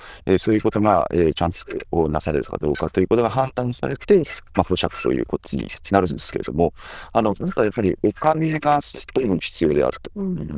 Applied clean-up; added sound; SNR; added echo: neural diffusion model UNIVERSE++.